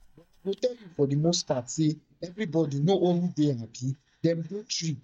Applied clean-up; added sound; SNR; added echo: neural mask model DeepFilterNet 3.